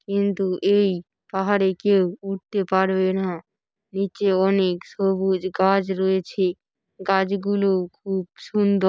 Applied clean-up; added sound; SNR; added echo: none; none; none; none.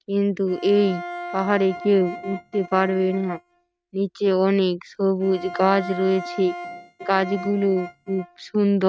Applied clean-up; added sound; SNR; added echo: neural mask model RNNoise.